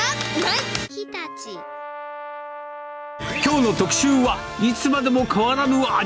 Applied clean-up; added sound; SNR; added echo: none; Brass instrument; 14 dB; none.